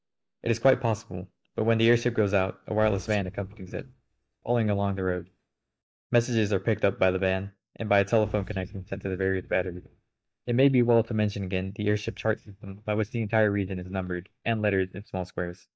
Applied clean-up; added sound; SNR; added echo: neural mask model DeepFilterNet 3.